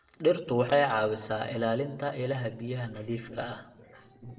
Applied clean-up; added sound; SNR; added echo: neural separator model SepFormer DNS4.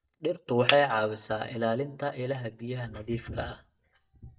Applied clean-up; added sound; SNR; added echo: neural mask model DeepFilterNet 3.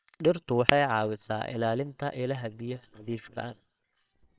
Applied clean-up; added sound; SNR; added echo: neural separator model SepFormer WHAMR!.